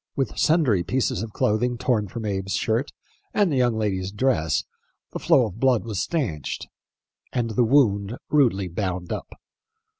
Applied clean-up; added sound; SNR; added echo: none; none; none; none.